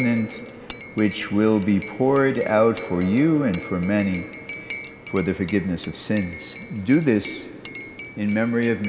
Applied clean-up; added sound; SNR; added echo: none; Cutlery, silverware / Dishes, pots, and pans / Chink, clink; 12 dB; none.